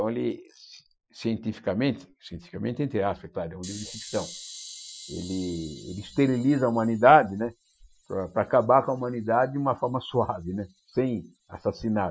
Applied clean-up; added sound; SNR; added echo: classical method Wiener filter.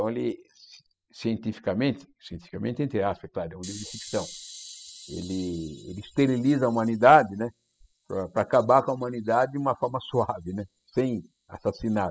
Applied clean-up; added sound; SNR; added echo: classical method spectral subtraction.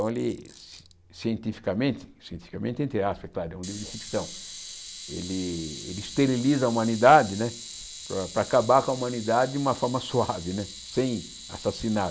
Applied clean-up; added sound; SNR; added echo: none; Camera; 15 dB; none.